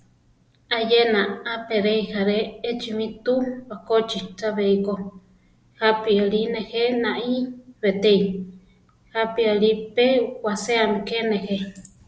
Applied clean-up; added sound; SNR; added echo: none; none; none; none.